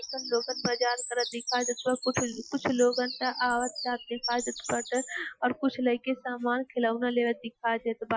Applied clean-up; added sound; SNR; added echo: classical method Wiener filter.